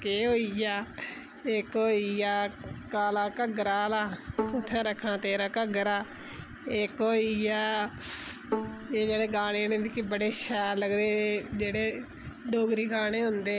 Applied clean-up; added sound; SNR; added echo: none; Bowed string instrument; 10 dB; none.